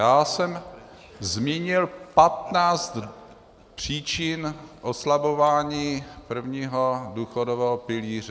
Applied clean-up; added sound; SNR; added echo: none; none; none; none.